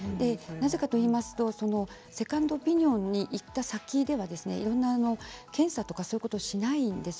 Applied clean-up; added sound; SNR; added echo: none; none; none; none.